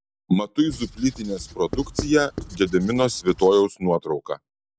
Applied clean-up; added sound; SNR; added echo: none; Writing; 13 dB; none.